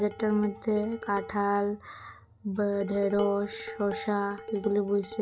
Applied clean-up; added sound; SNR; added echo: none; Dishes, pots, and pans; 13 dB; none.